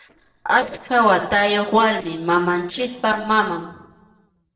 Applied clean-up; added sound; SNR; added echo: neural separator model SepFormer DNS4.